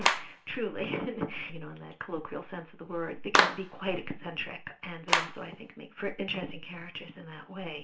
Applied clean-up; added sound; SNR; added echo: none; Clapping; -2 dB; reverberation time 0.2 s.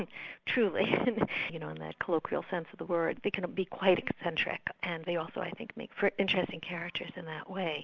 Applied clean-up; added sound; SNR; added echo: none; none; none; none.